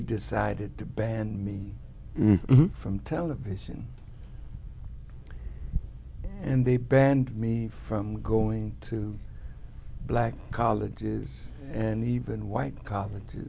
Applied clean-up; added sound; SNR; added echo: none; none; none; none.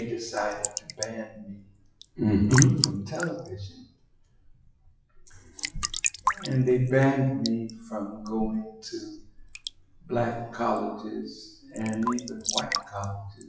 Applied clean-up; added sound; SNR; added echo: classical method WPE with log-MMSE.